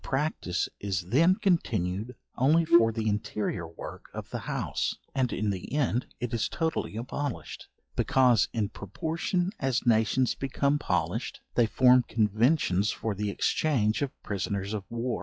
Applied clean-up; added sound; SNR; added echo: classical method log-MMSE.